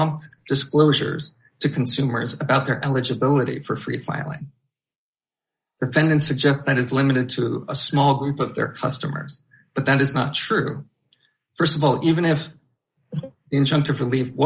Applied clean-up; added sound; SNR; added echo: neural mask model Resemble Enhance denoiser.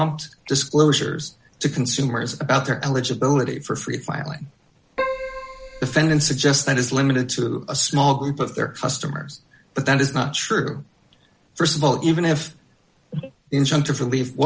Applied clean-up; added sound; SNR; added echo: none; Keyboard (musical); 8 dB; none.